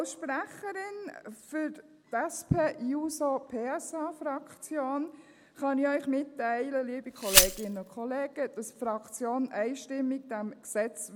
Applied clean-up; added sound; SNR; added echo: none; Glass; -4 dB; none.